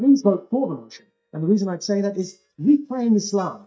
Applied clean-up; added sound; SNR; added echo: neural mask model DeepFilterNet 3.